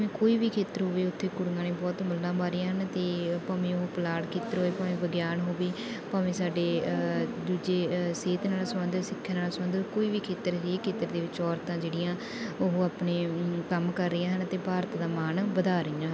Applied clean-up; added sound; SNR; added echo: none; none; none; none.